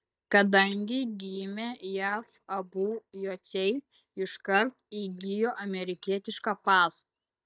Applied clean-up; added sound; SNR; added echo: neural mask model DeepFilterNet 3.